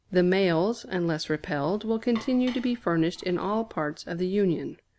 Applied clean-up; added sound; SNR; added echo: none; Dishes, pots, and pans; 20 dB; none.